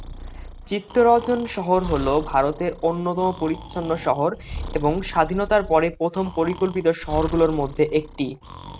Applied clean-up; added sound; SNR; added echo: none; Breathing; 13 dB; none.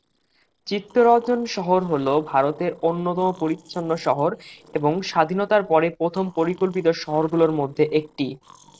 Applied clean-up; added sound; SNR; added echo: neural separator model SepFormer DNS4.